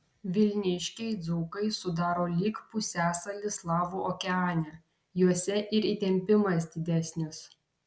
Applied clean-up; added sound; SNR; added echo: none; none; none; none.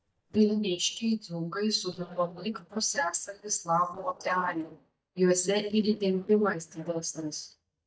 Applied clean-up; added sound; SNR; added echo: neural mask model DeepFilterNet 3.